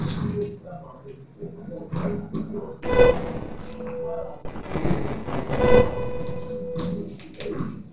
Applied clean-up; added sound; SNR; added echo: neural separator model SepFormer DNS4.